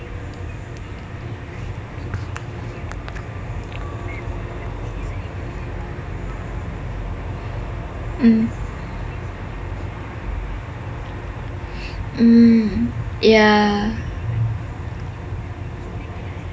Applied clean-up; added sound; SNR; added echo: none; none; none; none.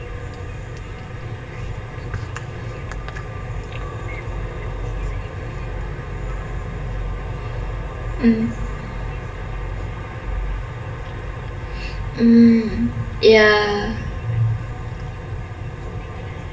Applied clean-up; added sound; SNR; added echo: none; none; none; reverberation time 0.6 s.